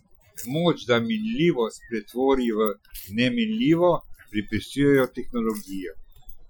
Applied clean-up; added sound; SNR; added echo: classical method Wiener filter.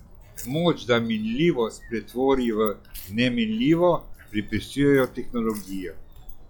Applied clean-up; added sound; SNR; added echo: classical method log-MMSE.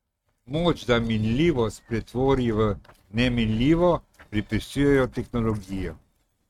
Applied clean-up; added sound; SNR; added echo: neural mask model RNNoise.